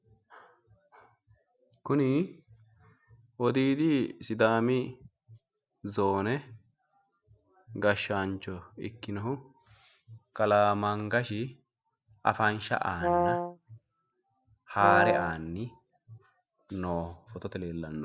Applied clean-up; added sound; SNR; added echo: none; Brass instrument; -1 dB; none.